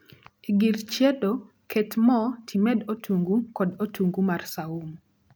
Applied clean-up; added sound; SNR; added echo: none; none; none; none.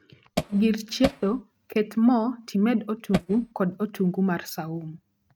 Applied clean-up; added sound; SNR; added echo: neural mask model RNNoise.